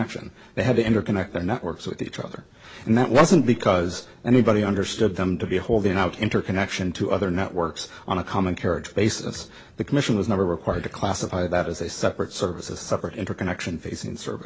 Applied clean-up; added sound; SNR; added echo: none; none; none; none.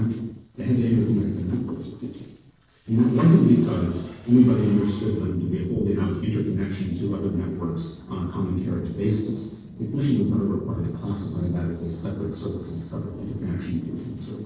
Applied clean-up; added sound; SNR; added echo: neural separator model SepFormer DNS4.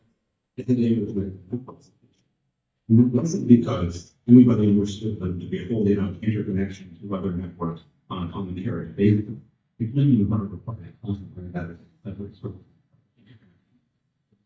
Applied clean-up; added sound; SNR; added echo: neural mask model DeepFilterNet 3.